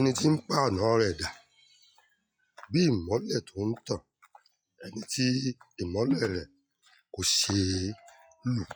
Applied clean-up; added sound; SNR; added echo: classical method log-MMSE.